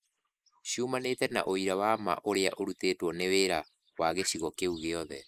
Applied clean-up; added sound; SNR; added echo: neural mask model Resemble Enhance denoiser.